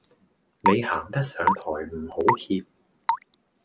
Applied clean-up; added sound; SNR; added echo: none; Raindrop / Drip / Water tap, faucet; 0 dB; none.